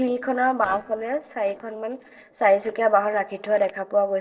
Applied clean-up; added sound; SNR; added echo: neural separator model SepFormer DNS4.